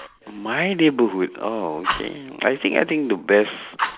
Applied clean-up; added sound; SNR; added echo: none; Fire; 11 dB; none.